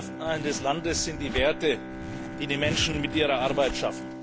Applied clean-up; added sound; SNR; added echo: none; Bowed string instrument + Zipper (clothing); 6 dB; none.